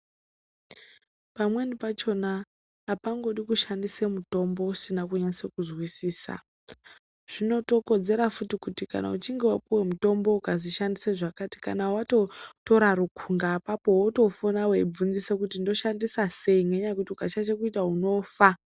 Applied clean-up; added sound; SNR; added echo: none; none; none; none.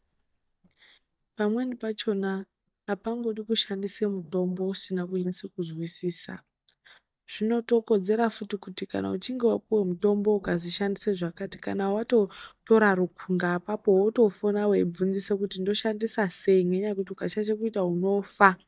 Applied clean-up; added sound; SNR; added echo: neural mask model DeepFilterNet 3.